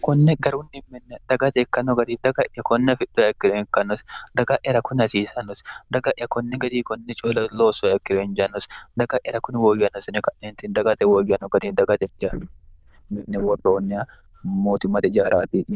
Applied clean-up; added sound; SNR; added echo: neural diffusion model UNIVERSE++.